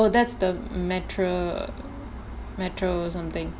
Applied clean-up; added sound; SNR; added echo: none; none; none; none.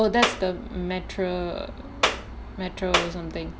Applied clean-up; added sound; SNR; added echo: none; Clapping; -1 dB; none.